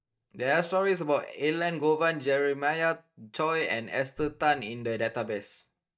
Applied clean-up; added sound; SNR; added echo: neural mask model DeepFilterNet 3.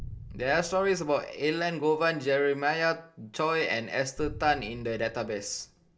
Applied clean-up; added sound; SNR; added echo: none; Boom; 18 dB; reverberation time 0.2 s.